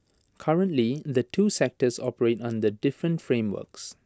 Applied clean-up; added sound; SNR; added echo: none; none; none; none.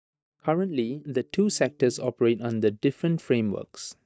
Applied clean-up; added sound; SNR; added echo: neural mask model DeepFilterNet 3.